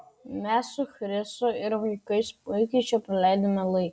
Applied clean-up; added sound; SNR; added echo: none; none; none; none.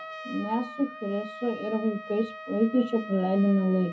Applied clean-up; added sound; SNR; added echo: none; Trumpet; 14 dB; reverberation time 0.4 s.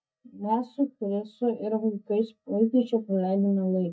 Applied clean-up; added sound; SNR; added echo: neural mask model DeepFilterNet 3.